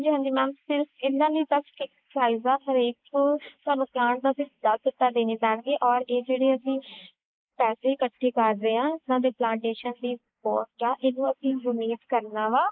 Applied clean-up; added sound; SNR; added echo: neural mask model Resemble Enhance denoiser.